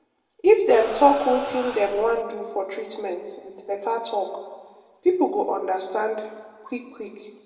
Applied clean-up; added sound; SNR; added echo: none; Crowd; 13 dB; reverberation time 1.3 s.